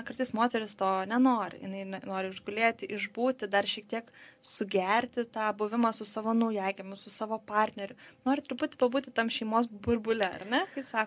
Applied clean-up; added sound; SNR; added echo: none; none; none; none.